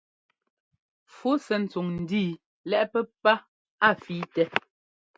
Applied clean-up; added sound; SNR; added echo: none; none; none; none.